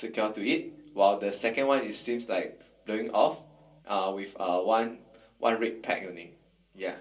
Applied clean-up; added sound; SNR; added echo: none; none; none; reverberation time 0.3 s.